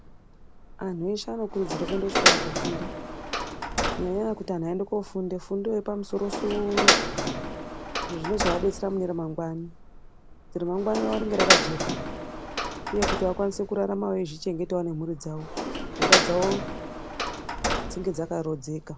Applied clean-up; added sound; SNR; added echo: none; Door; -1 dB; none.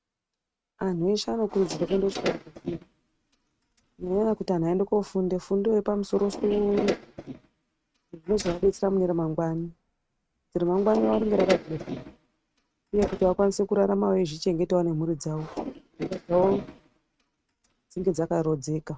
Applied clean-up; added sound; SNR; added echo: neural mask model RNNoise.